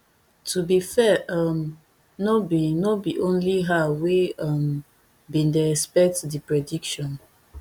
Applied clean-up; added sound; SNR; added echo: none; none; none; none.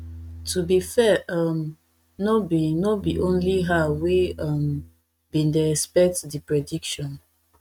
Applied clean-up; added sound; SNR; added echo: neural mask model RNNoise.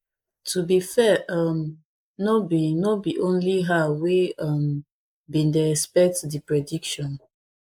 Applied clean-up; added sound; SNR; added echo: neural mask model Resemble Enhance denoiser.